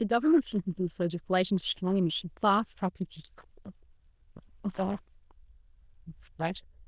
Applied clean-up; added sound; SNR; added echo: neural diffusion model UNIVERSE++.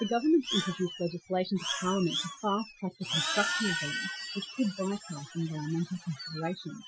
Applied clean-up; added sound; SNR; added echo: classical method Wiener filter.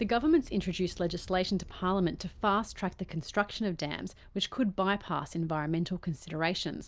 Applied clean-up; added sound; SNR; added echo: none; none; none; none.